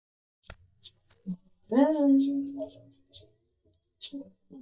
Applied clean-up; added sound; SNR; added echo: neural mask model DeepFilterNet 3.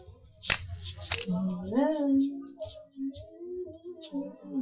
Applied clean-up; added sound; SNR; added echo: classical method WPE with log-MMSE.